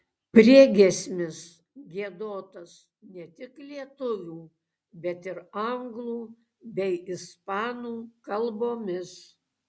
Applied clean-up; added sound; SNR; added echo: none; none; none; none.